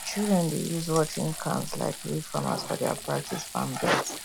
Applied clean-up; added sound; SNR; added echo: none; Frying (food); 10 dB; none.